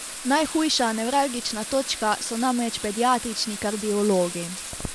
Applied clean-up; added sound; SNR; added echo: none; Bathtub (filling or washing); 8 dB; none.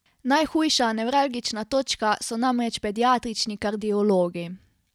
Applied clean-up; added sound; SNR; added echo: none; none; none; none.